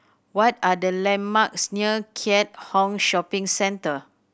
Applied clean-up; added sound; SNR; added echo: none; none; none; none.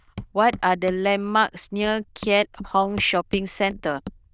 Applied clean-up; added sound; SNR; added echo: neural diffusion model UNIVERSE++.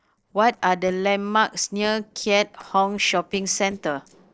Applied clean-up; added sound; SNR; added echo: neural separator model SepFormer DNS4.